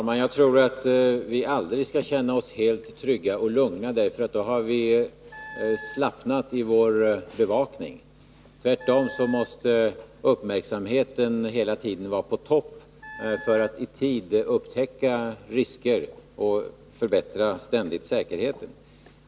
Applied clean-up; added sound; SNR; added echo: none; Wind instrument, woodwind instrument; 16 dB; none.